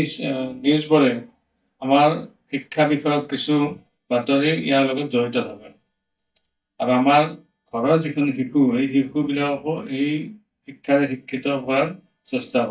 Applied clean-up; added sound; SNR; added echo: neural mask model DeepFilterNet 3.